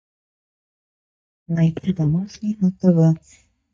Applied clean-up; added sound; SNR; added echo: neural mask model DeepFilterNet 3.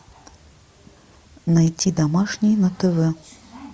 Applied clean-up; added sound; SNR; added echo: none; none; none; none.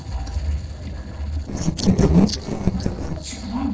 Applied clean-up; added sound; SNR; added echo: neural separator model SepFormer DNS4.